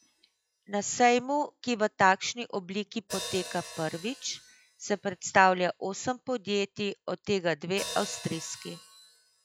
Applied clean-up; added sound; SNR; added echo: classical method log-MMSE.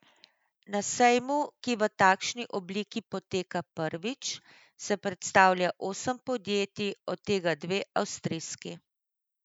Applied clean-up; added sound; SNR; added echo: none; none; none; none.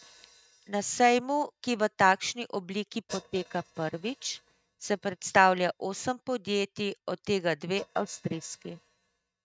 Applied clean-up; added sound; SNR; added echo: neural mask model RNNoise.